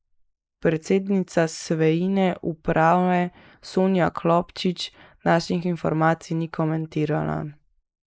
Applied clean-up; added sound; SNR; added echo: neural mask model Resemble Enhance denoiser.